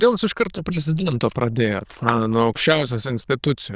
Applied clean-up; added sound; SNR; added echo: neural diffusion model UNIVERSE++.